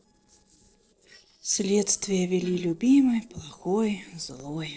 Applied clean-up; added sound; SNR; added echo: neural separator model SepFormer DNS4.